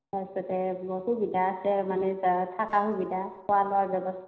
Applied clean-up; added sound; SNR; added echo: neural separator model SepFormer DNS4.